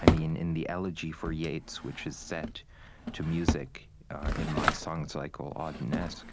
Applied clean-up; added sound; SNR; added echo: none; Drawer open or close; -2 dB; none.